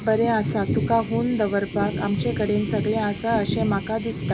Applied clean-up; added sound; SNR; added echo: none; Thunder; 3 dB; none.